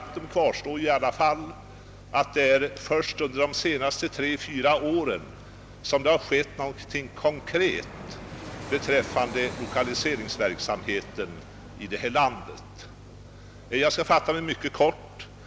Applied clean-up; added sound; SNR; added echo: none; Fixed-wing aircraft, airplane; 18 dB; none.